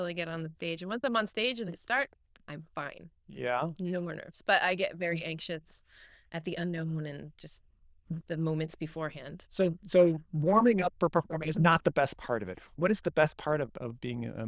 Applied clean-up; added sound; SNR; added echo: neural diffusion model UNIVERSE++.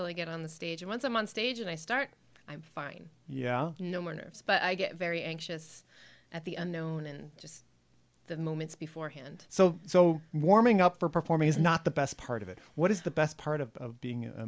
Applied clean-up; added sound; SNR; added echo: none; none; none; none.